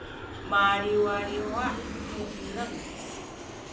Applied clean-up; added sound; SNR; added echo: none; Aircraft; 7 dB; reverberation time 0.6 s.